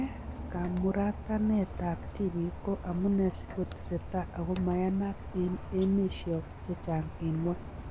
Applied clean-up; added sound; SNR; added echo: none; Rain; 9 dB; none.